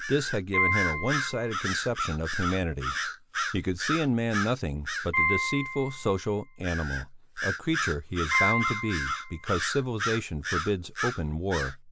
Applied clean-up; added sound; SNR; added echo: none; Bird vocalization, bird call, bird song + Piano; 2 dB; none.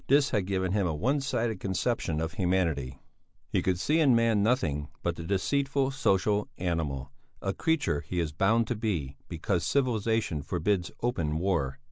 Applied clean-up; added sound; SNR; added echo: none; none; none; none.